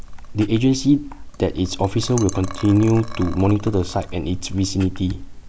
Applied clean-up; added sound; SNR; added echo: none; Liquid; 11 dB; none.